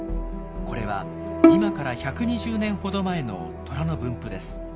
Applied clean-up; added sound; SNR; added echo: none; Bowed string instrument; -4 dB; none.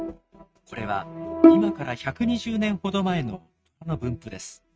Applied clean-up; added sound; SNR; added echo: neural mask model RNNoise.